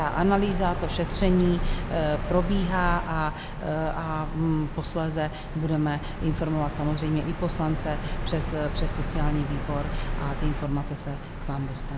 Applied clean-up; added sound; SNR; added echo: none; Bird vocalization, bird call, bird song; 3 dB; none.